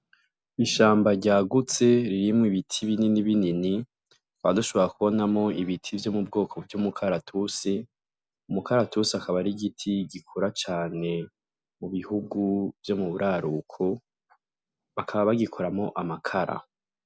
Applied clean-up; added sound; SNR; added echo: none; none; none; none.